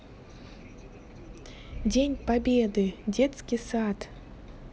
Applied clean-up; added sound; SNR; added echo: none; none; none; none.